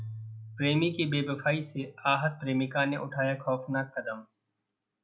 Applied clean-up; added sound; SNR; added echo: none; Keyboard (musical); 18 dB; none.